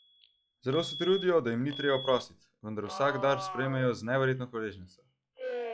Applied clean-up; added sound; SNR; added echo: classical method log-MMSE.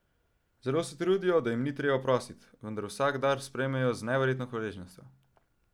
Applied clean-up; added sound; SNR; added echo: none; none; none; none.